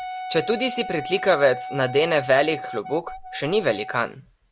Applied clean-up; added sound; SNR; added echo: none; Wind instrument, woodwind instrument; 11 dB; none.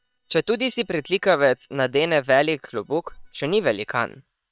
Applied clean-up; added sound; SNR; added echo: neural separator model SepFormer WHAM!.